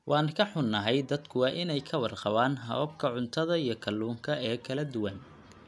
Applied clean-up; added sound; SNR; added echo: none; none; none; none.